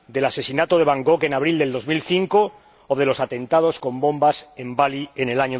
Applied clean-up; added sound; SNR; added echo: none; none; none; none.